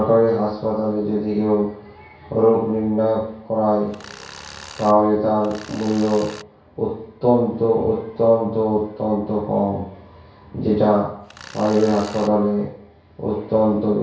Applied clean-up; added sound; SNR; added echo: none; Tools; 18 dB; reverberation time 0.6 s.